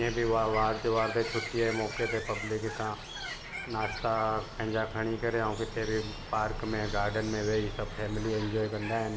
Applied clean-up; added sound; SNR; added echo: none; Bird vocalization, bird call, bird song + Bird; 8 dB; none.